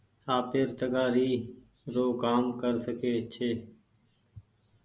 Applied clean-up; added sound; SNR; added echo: none; none; none; none.